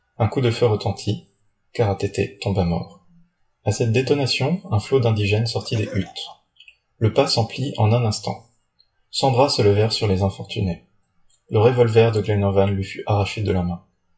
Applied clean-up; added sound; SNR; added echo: classical method WPE with log-MMSE.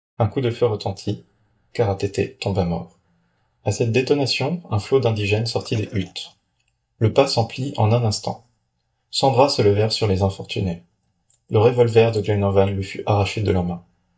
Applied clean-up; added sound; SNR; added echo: neural mask model DeepFilterNet 3.